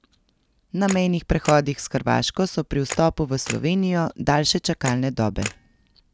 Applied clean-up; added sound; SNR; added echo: none; Camera; 16 dB; none.